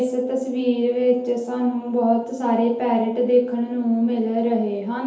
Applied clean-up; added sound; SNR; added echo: none; none; none; reverberation time 2.2 s.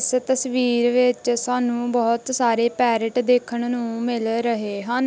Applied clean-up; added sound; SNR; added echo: none; none; none; none.